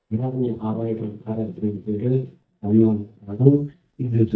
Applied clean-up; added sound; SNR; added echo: neural mask model DeepFilterNet 3.